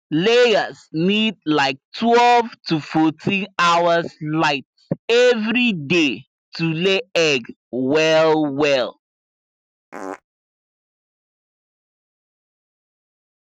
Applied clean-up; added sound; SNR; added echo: neural mask model RNNoise.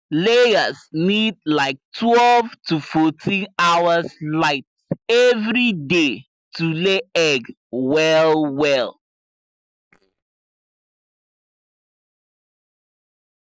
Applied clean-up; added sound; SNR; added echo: neural mask model DeepFilterNet 3.